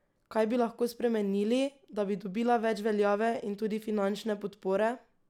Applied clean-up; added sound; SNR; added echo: none; none; none; none.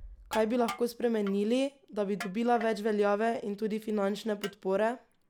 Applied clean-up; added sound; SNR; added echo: none; Crushing + Bass drum; 17 dB; none.